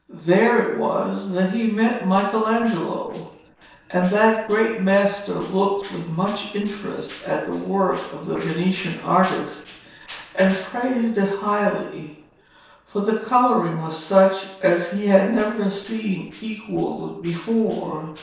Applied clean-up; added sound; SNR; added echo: neural separator model SepFormer DNS4.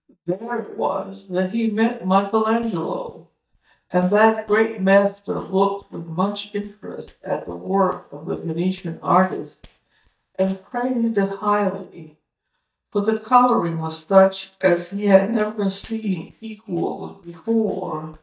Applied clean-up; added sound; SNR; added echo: neural mask model DeepFilterNet 3.